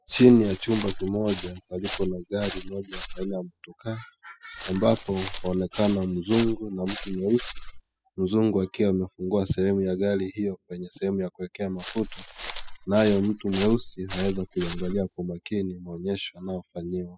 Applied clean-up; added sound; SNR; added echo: classical method spectral subtraction.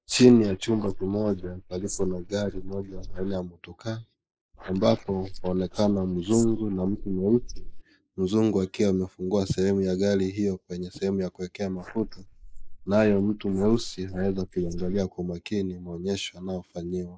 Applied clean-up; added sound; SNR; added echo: neural mask model Resemble Enhance denoiser.